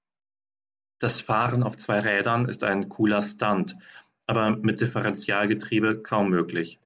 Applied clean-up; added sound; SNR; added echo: none; none; none; none.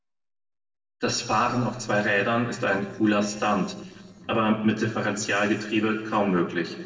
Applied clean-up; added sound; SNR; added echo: neural separator model SepFormer DNS4.